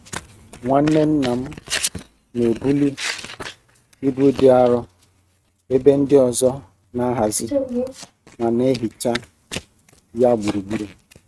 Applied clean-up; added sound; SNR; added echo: neural mask model RNNoise.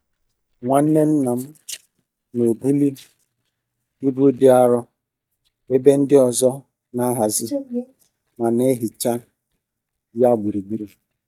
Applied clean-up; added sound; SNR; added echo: neural mask model DeepFilterNet 3.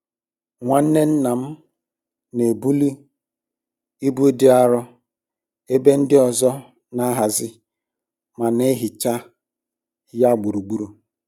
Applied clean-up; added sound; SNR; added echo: none; none; none; none.